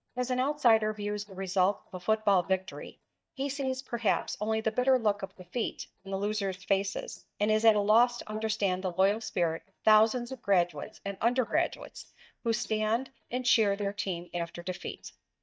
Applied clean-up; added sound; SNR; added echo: neural mask model DeepFilterNet 3.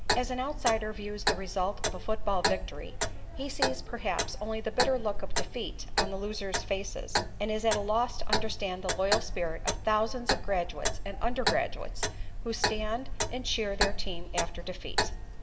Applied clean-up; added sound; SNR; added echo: none; Clock; -2 dB; reverberation time 1.1 s.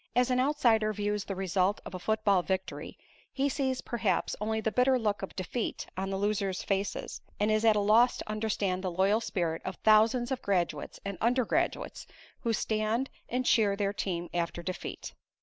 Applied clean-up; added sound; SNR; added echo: none; none; none; none.